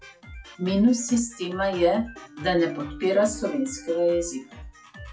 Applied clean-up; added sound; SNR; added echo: classical method log-MMSE.